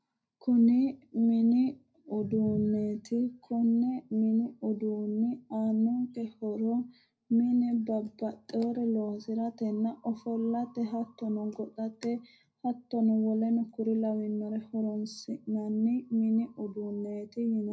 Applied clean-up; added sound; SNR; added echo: none; none; none; reverberation time 0.3 s.